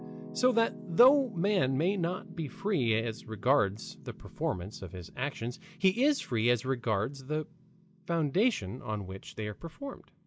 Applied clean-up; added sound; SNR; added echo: none; Piano; 18 dB; none.